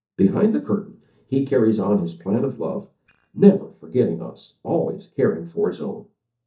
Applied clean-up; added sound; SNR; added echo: neural mask model DeepFilterNet 3.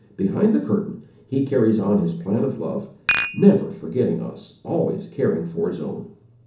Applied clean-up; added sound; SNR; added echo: none; Dishes, pots, and pans; 4 dB; reverberation time 0.8 s.